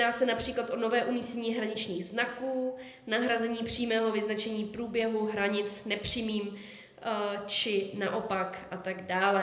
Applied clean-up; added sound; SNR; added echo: none; none; none; reverberation time 0.7 s.